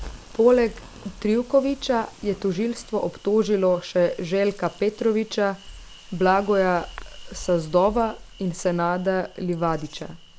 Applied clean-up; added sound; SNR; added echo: none; Insect; 20 dB; none.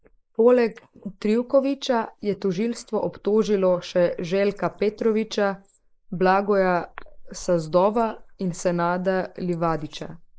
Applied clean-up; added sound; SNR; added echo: neural mask model Resemble Enhance denoiser.